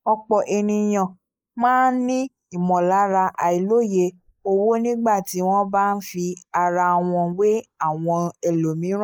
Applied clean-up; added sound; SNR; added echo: neural mask model Resemble Enhance denoiser.